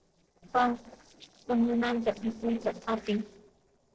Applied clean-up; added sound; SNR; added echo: neural separator model SepFormer DNS4.